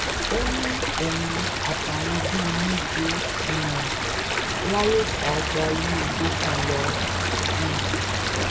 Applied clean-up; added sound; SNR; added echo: none; Stream; -4 dB; reverberation time 0.1 s.